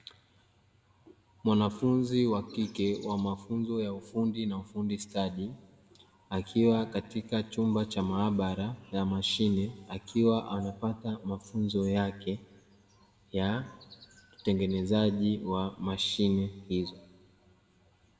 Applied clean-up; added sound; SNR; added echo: none; none; none; reverberation time 1.0 s.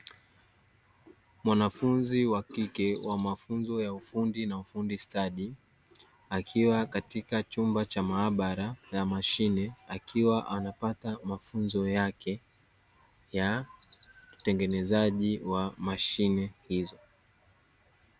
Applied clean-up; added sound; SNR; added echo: none; none; none; none.